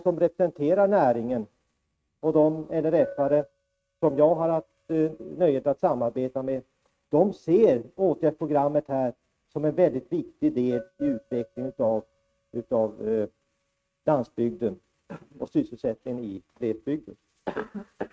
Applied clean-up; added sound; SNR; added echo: neural mask model RNNoise.